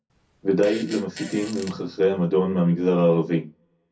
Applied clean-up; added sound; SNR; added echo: none; Fart; 19 dB; reverberation time 0.3 s.